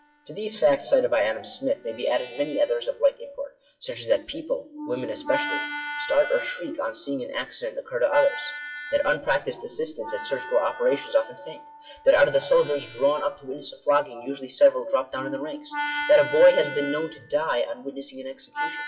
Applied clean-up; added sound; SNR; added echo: classical method WPE with log-MMSE.